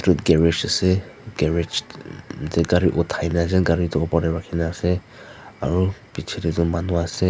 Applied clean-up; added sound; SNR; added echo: none; none; none; none.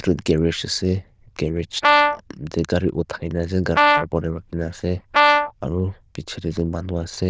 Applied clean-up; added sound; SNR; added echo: neural diffusion model UNIVERSE++.